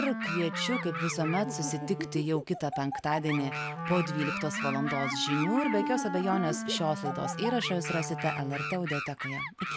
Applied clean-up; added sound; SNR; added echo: none; Animal + Wind instrument, woodwind instrument; 3 dB; none.